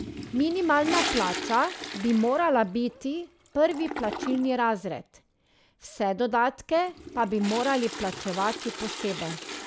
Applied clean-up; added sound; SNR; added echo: none; Toilet flush; 10 dB; none.